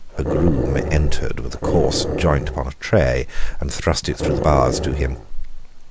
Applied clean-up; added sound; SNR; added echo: none; Growling; 5 dB; none.